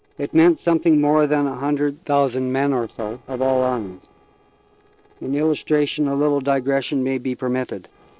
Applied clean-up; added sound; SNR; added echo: neural separator model SepFormer DNS4.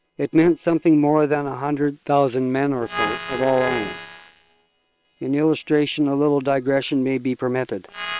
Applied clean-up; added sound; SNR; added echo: neural separator model SepFormer WHAM!.